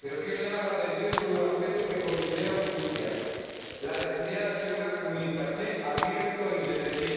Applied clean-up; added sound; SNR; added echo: none; Crumpling, crinkling; 11 dB; reverberation time 2.2 s.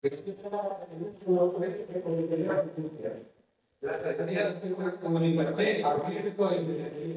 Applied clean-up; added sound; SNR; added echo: neural mask model DeepFilterNet 3.